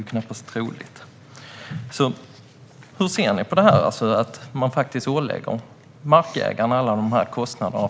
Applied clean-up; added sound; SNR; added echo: none; none; none; none.